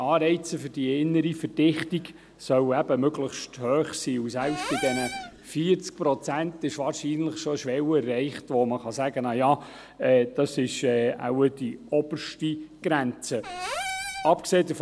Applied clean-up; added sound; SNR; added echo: none; Cupboard open or close / Door; 8 dB; none.